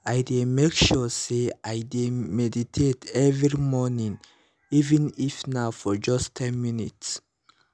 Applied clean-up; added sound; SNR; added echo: none; none; none; none.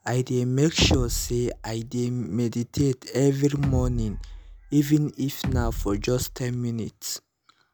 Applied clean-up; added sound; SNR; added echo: none; Bass drum; 6 dB; none.